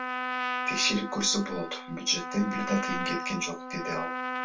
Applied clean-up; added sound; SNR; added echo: none; Trumpet; 3 dB; reverberation time 0.2 s.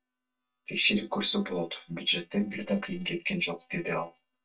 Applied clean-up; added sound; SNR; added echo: neural mask model DeepFilterNet 3.